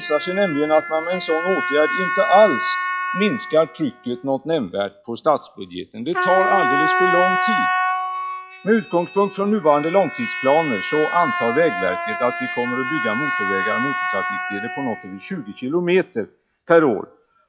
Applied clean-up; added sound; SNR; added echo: classical method log-MMSE.